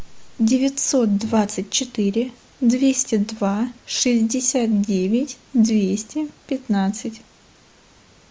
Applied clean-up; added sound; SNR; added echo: none; none; none; none.